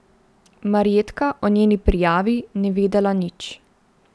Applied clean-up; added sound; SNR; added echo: none; none; none; none.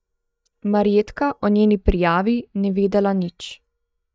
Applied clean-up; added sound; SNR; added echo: neural mask model DeepFilterNet 3.